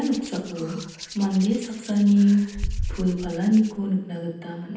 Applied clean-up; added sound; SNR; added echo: none; Hands; 11 dB; reverberation time 0.9 s.